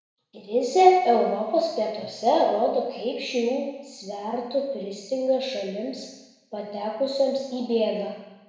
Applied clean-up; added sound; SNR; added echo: none; none; none; reverberation time 1.0 s.